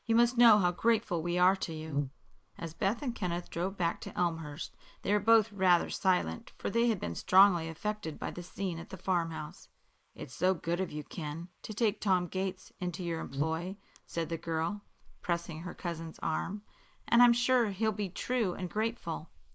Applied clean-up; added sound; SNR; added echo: neural mask model Resemble Enhance denoiser.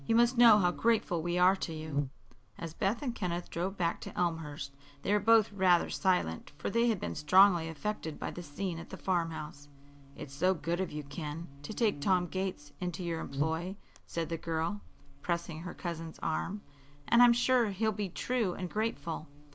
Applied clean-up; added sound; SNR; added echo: none; Buzz; 13 dB; none.